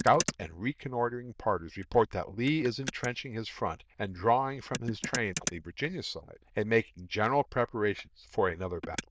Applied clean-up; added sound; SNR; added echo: neural diffusion model UNIVERSE++.